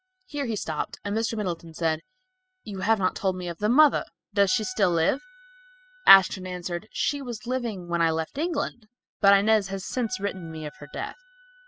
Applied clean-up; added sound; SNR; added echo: classical method spectral subtraction.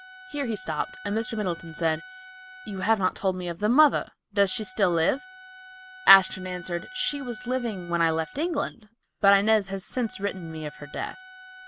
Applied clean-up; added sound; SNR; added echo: none; Wind instrument, woodwind instrument; 19 dB; none.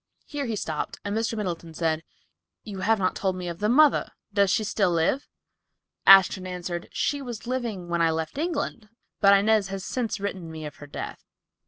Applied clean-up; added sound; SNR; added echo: none; none; none; none.